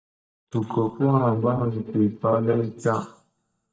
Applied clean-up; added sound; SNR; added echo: neural mask model DeepFilterNet 3.